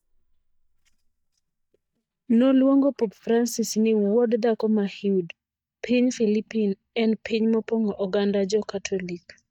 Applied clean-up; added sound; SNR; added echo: neural mask model DeepFilterNet 3.